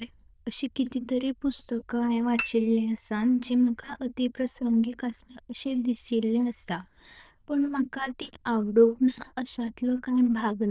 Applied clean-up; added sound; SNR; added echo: neural diffusion model UNIVERSE++.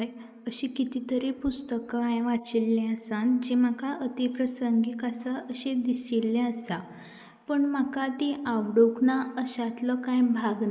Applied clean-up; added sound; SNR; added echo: neural mask model Resemble Enhance denoiser.